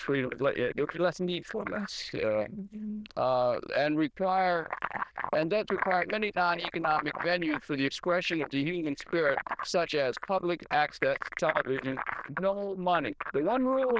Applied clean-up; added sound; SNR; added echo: neural diffusion model UNIVERSE++.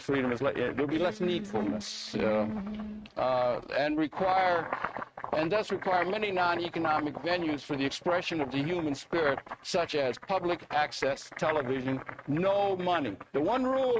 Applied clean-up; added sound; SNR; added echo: neural mask model RNNoise.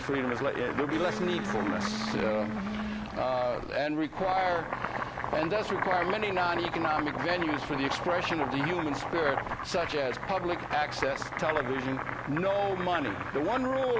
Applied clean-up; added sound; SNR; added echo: none; Boiling + Electric guitar; 4 dB; none.